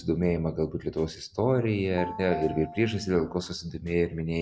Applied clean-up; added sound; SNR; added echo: none; Telephone; 13 dB; none.